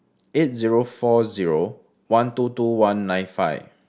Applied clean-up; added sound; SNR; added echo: none; none; none; none.